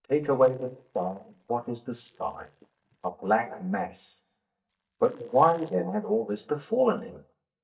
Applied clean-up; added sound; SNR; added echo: neural mask model DeepFilterNet 3.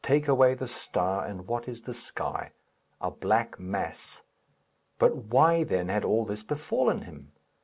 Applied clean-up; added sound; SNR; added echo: none; none; none; none.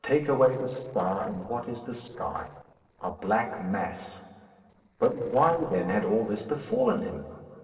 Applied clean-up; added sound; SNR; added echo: neural separator model SepFormer DNS4.